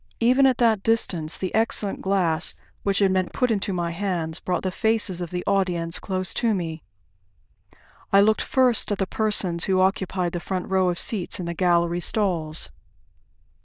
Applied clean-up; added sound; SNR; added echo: neural diffusion model UNIVERSE++.